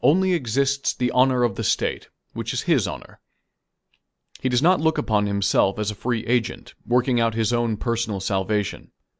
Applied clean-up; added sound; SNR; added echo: none; none; none; none.